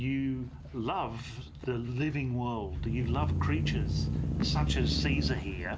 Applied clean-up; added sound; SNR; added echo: none; Engine starting / Accelerating, revving, vroom / Motor vehicle (road); -1 dB; none.